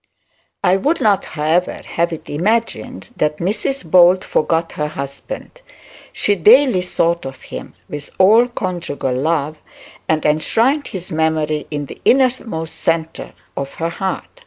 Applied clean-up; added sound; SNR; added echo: none; none; none; none.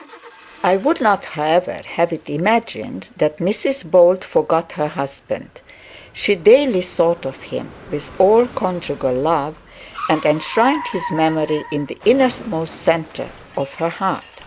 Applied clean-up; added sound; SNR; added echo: none; Car; 18 dB; none.